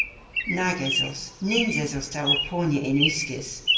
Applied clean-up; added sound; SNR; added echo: none; Bird vocalization, bird call, bird song; 1 dB; reverberation time 0.7 s.